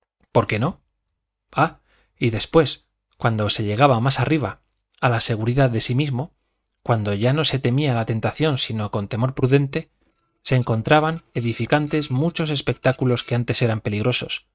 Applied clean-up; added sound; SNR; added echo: neural mask model RNNoise.